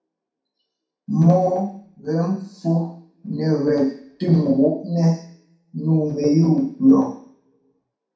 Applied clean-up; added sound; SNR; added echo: none; none; none; reverberation time 0.6 s.